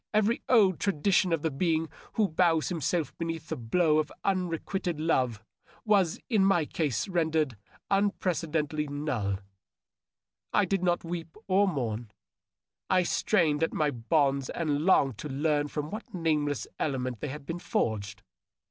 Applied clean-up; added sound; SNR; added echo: none; none; none; none.